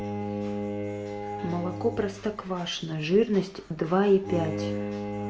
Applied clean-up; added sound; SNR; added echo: none; Bowed string instrument; 6 dB; none.